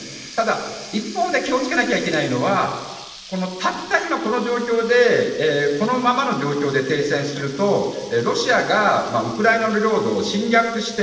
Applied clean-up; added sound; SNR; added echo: none; Water tap, faucet; 19 dB; reverberation time 1.2 s.